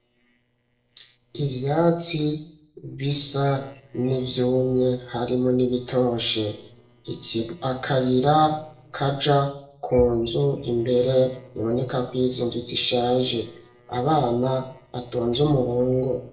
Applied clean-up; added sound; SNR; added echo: neural separator model SepFormer DNS4.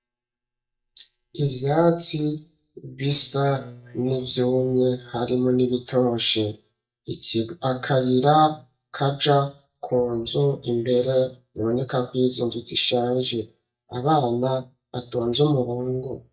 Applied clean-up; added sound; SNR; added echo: neural mask model DeepFilterNet 3.